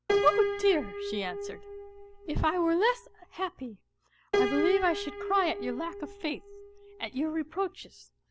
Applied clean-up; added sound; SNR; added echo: none; Piano; 4 dB; none.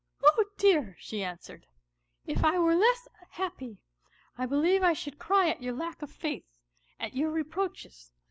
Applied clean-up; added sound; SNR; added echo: none; none; none; none.